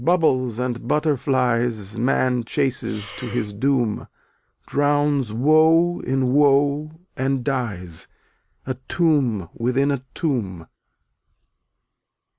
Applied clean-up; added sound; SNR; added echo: none; Breathing; 17 dB; none.